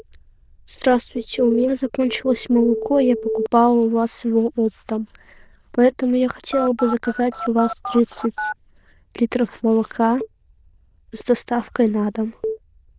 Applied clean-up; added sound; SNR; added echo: neural diffusion model UNIVERSE++.